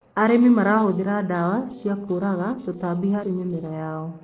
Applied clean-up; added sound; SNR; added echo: neural separator model SepFormer DNS4.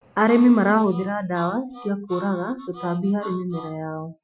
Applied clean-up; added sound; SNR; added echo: classical method Wiener filter.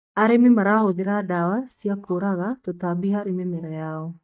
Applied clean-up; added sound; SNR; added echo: neural mask model DeepFilterNet 3.